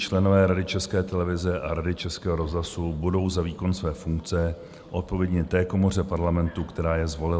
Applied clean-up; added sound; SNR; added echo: none; none; none; none.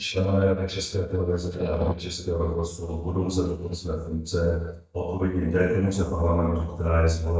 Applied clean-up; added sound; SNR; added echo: neural mask model DeepFilterNet 3.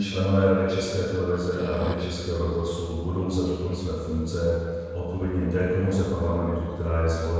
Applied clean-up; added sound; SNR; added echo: neural separator model SepFormer DNS4.